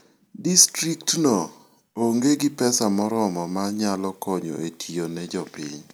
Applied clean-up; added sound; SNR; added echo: none; none; none; none.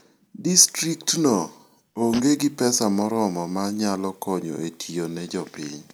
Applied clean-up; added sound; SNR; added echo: none; Fart; 19 dB; none.